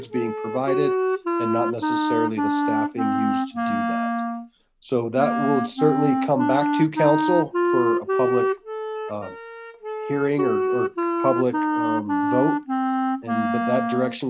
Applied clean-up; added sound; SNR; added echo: none; Wind instrument, woodwind instrument; -2 dB; none.